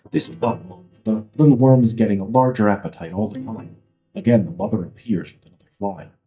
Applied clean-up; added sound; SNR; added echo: neural mask model DeepFilterNet 3.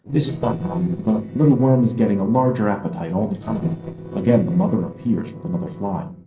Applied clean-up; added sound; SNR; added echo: neural separator model SepFormer DNS4.